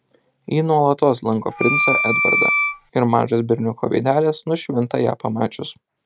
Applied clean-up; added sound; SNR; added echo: none; Wind instrument, woodwind instrument; -1 dB; none.